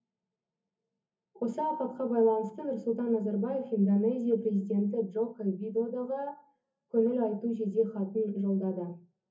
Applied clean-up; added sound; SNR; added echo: none; none; none; reverberation time 0.3 s.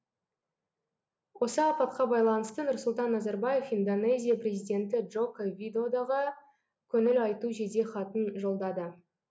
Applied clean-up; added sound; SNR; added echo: none; none; none; none.